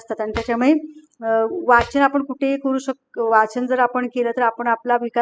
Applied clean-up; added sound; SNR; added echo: classical method spectral subtraction.